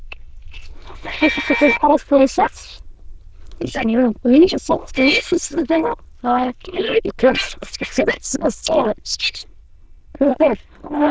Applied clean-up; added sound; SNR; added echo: neural diffusion model UNIVERSE++.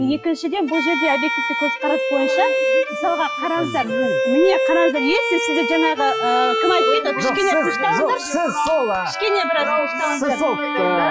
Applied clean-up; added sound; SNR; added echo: classical method log-MMSE.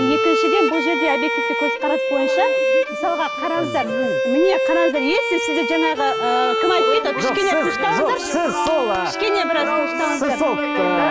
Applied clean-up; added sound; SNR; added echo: none; Bowed string instrument; 0 dB; none.